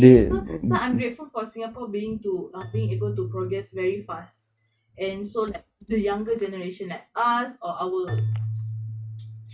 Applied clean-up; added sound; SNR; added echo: neural mask model RNNoise.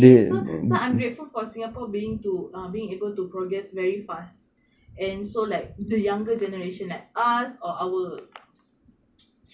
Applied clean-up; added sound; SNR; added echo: none; none; none; none.